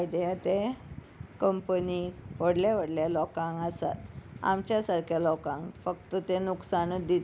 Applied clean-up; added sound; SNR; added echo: none; none; none; none.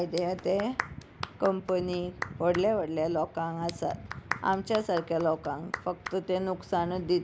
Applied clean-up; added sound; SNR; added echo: none; Clapping; 12 dB; none.